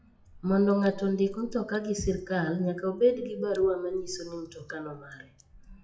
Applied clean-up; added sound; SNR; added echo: classical method WPE with log-MMSE.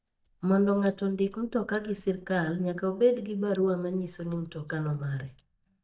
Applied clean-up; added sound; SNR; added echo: neural mask model DeepFilterNet 3.